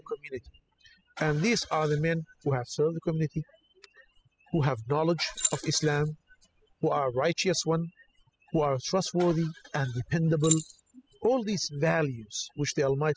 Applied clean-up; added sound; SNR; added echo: classical method spectral subtraction.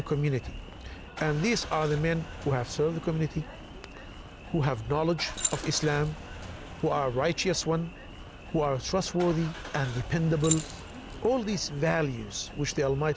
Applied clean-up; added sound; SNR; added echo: none; Engine starting / Car + Keys jangling; 10 dB; none.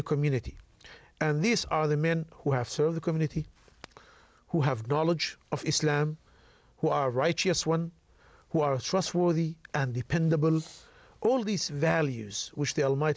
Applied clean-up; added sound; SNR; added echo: none; none; none; none.